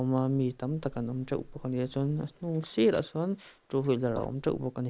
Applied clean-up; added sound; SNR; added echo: neural mask model Resemble Enhance denoiser.